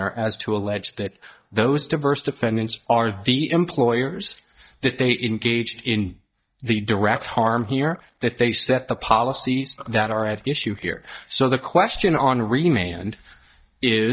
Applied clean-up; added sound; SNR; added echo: neural mask model DeepFilterNet 3.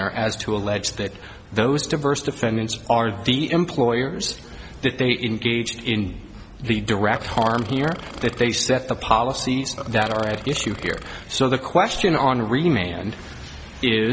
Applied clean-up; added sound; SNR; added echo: none; Burping, eructation; 15 dB; none.